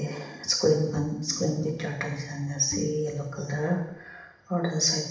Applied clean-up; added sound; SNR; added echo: none; Bowed string instrument; 12 dB; reverberation time 0.8 s.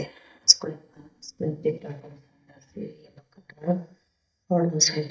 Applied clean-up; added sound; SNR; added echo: neural mask model DeepFilterNet 3.